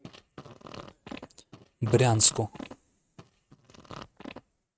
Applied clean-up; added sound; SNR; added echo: neural mask model RNNoise.